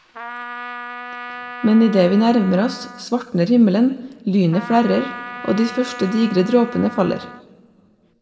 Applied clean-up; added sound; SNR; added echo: none; Trumpet; 15 dB; reverberation time 1.0 s.